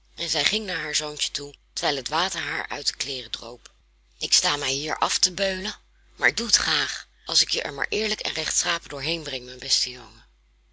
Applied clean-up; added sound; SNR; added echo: none; none; none; none.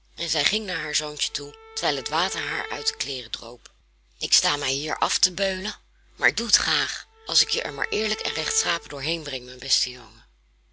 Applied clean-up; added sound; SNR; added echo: none; Bowed string instrument; 17 dB; none.